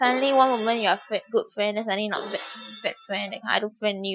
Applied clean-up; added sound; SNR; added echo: classical method Wiener filter.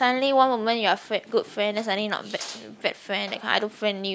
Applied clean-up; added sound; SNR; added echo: none; none; none; none.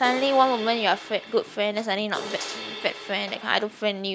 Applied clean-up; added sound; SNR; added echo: none; Crash cymbal; 13 dB; none.